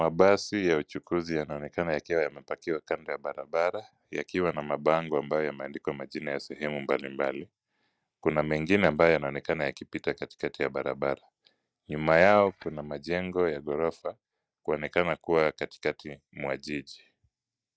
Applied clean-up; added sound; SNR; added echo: neural mask model DeepFilterNet 3.